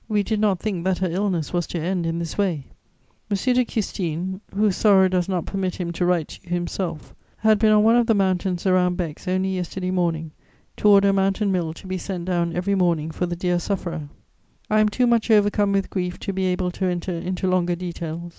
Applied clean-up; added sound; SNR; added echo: none; none; none; none.